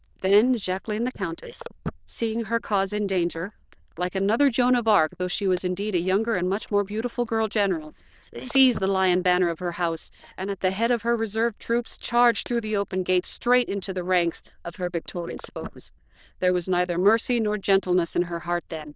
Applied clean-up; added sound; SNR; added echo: neural diffusion model UNIVERSE++.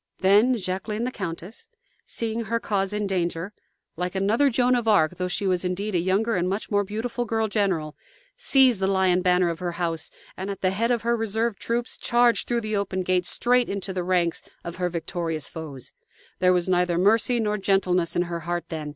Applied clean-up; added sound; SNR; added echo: none; none; none; none.